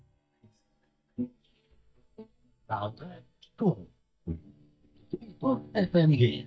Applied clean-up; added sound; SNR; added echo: neural mask model DeepFilterNet 3.